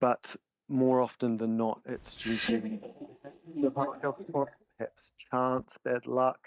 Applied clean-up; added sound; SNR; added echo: neural mask model DeepFilterNet 3.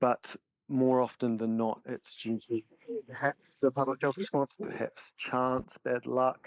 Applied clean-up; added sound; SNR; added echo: neural mask model Resemble Enhance denoiser.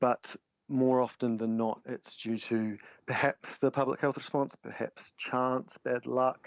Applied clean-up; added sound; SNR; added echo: none; none; none; none.